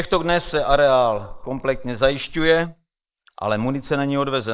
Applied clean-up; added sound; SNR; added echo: neural mask model Resemble Enhance denoiser.